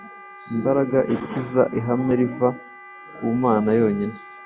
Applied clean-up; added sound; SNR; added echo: none; Wind instrument, woodwind instrument; 20 dB; none.